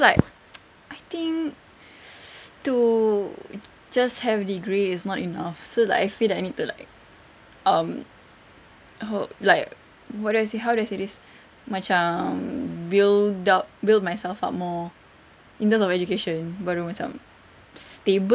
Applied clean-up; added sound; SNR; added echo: none; none; none; none.